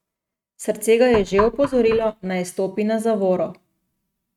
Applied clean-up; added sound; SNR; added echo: neural mask model RNNoise.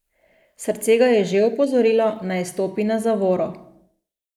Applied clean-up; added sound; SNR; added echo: neural mask model Resemble Enhance denoiser.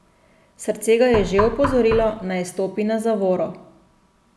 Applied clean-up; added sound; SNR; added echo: none; Knock; 6 dB; none.